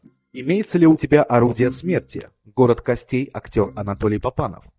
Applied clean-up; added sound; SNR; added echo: neural mask model DeepFilterNet 3.